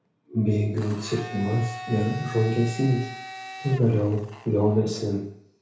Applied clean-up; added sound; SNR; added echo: none; Domestic sounds, home sounds; 15 dB; reverberation time 0.6 s.